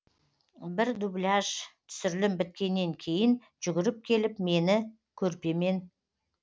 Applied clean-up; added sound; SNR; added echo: none; none; none; none.